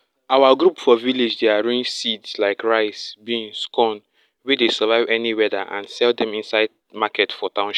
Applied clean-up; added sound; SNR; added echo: none; none; none; none.